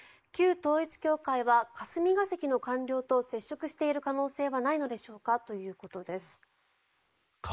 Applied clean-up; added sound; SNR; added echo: neural mask model Resemble Enhance denoiser.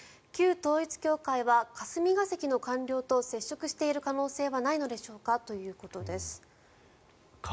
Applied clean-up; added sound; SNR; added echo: none; none; none; none.